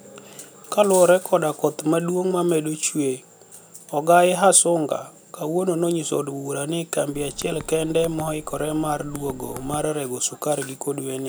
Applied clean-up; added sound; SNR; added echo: none; Typing; 18 dB; none.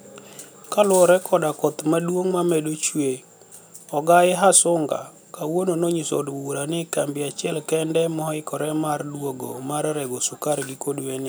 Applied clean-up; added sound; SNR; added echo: none; none; none; none.